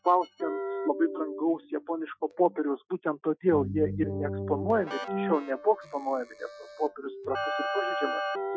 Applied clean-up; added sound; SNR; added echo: classical method Wiener filter.